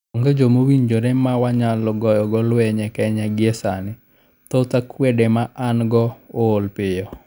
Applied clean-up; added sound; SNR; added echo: none; none; none; none.